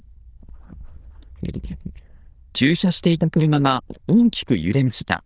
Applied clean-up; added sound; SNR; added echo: neural diffusion model UNIVERSE++.